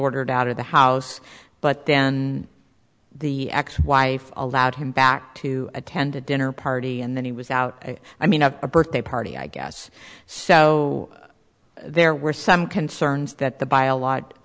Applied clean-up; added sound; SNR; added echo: none; none; none; none.